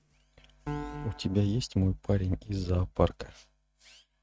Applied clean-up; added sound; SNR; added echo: neural mask model RNNoise.